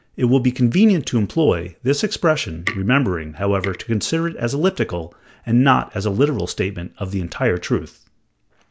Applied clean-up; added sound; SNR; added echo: none; Tick; 14 dB; none.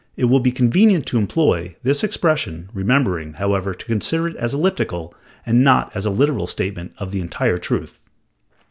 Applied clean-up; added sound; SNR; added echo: none; none; none; none.